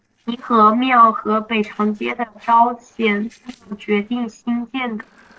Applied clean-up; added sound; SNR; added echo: neural separator model SepFormer DNS4.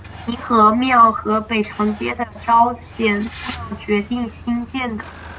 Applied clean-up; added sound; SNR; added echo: none; Truck; 17 dB; none.